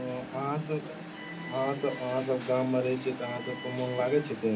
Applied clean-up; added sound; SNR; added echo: none; Alarm; 10 dB; reverberation time 0.4 s.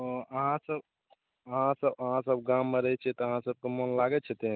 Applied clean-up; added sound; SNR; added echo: none; none; none; none.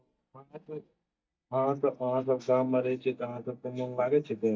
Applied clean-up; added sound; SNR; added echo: neural mask model DeepFilterNet 3.